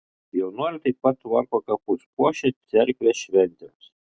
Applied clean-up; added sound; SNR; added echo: none; none; none; none.